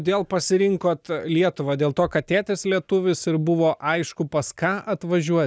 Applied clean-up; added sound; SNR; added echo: none; none; none; none.